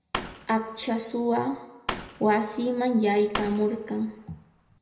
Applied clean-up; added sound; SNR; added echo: none; Fireworks; 12 dB; reverberation time 0.8 s.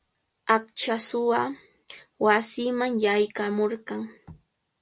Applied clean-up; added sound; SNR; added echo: none; none; none; none.